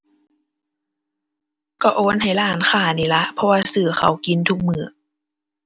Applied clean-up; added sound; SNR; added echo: none; none; none; none.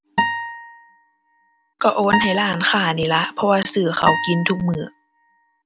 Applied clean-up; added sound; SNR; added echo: none; Acoustic guitar; 5 dB; none.